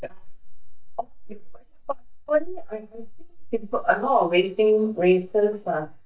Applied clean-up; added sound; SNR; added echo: neural mask model DeepFilterNet 3.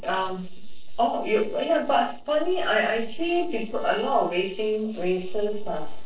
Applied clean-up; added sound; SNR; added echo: neural separator model SepFormer DNS4.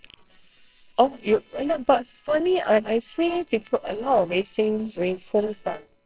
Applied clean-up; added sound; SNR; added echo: neural separator model SepFormer WHAMR!.